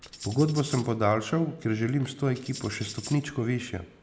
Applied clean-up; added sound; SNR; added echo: none; Tambourine; 17 dB; none.